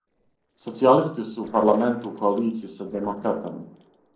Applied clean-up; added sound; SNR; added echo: neural separator model SepFormer DNS4.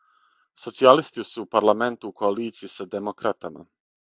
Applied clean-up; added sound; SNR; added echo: none; none; none; none.